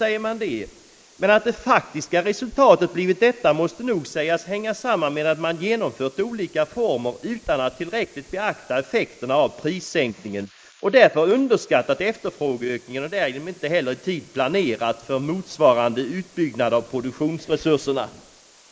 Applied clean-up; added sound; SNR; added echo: neural mask model Resemble Enhance denoiser.